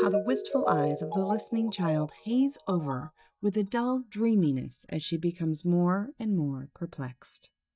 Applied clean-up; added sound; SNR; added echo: neural mask model DeepFilterNet 3.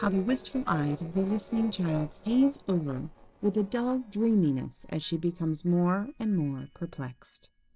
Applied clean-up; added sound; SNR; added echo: neural separator model SepFormer DNS4.